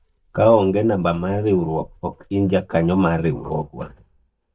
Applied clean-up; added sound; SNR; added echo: neural mask model DeepFilterNet 3.